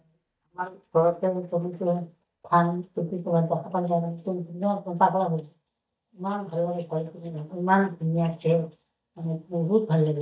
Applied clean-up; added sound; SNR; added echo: neural mask model DeepFilterNet 3.